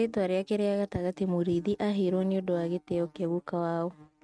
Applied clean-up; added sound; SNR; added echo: neural mask model RNNoise.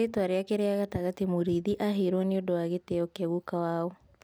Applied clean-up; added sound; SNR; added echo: none; none; none; none.